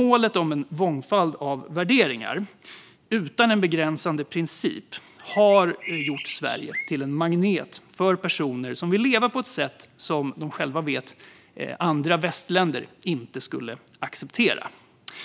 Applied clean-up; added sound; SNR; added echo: none; Bird; 10 dB; none.